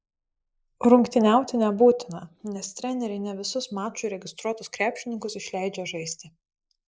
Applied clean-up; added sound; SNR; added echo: neural mask model Resemble Enhance denoiser.